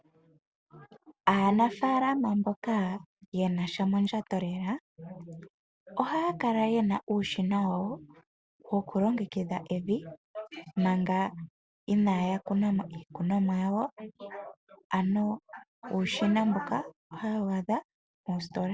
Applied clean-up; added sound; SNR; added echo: none; none; none; none.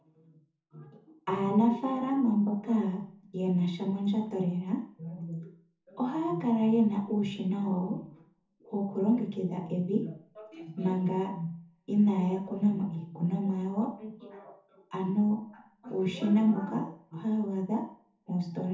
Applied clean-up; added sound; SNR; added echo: none; none; none; reverberation time 0.6 s.